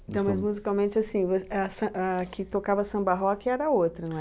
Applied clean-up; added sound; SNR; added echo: none; none; none; none.